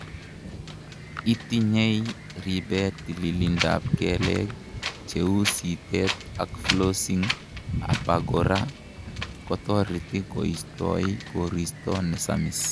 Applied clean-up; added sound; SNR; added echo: none; Wind; 6 dB; none.